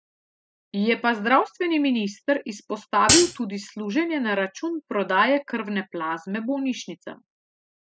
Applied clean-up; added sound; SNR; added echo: classical method spectral subtraction.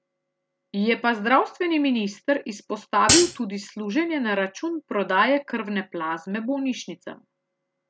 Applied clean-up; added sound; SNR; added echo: none; Hi-hat; -5 dB; none.